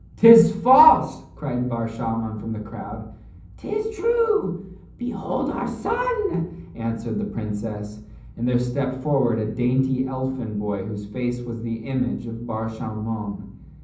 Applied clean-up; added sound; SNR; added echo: none; none; none; reverberation time 0.6 s.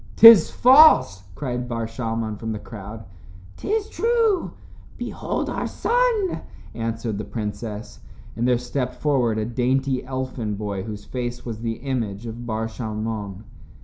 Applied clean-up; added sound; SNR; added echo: none; none; none; none.